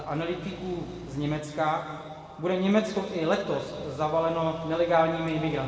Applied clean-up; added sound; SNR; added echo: none; Accelerating, revving, vroom; 20 dB; reverberation time 2.0 s.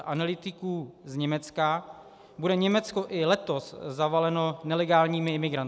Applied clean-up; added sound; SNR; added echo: none; none; none; none.